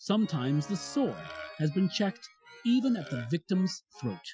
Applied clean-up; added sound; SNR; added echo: classical method Wiener filter.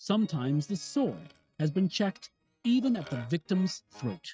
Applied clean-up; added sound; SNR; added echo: neural mask model RNNoise.